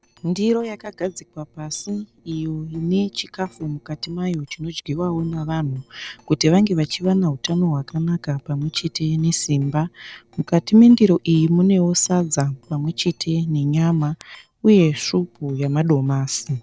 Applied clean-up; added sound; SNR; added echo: neural separator model SepFormer DNS4.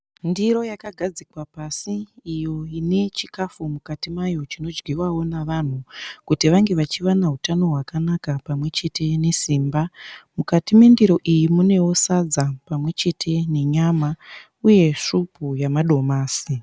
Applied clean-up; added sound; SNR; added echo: none; none; none; none.